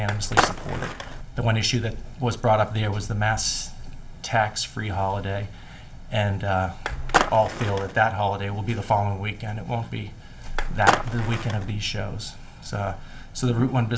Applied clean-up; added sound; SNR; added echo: none; Skateboard; 1 dB; reverberation time 0.4 s.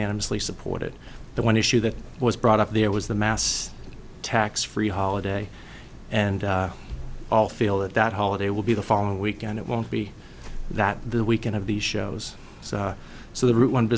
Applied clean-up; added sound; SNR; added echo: none; none; none; none.